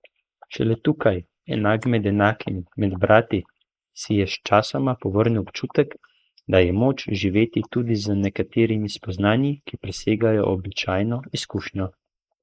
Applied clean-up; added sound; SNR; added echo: neural mask model Resemble Enhance denoiser.